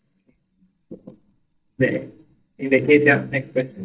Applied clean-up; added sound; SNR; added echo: neural mask model DeepFilterNet 3.